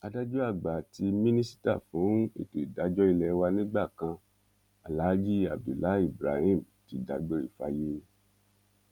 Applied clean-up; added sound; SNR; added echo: none; none; none; none.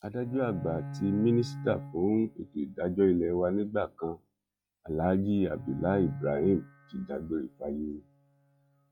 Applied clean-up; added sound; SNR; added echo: classical method log-MMSE.